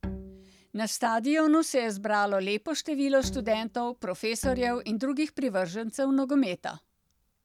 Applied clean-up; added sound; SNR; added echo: none; Bowed string instrument; 13 dB; none.